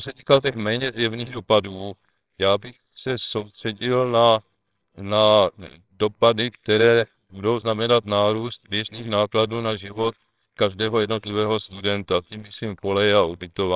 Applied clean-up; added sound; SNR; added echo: neural separator model SepFormer WHAMR!.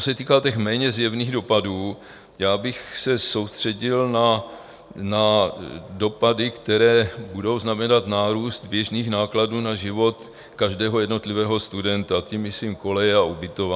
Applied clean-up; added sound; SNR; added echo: none; none; none; none.